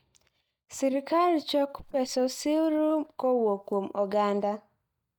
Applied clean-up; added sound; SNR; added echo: neural mask model DeepFilterNet 3.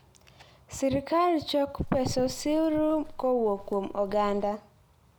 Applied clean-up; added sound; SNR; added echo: none; Livestock, farm animals, working animals; 14 dB; none.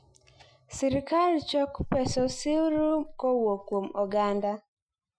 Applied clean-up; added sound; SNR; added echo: classical method Wiener filter.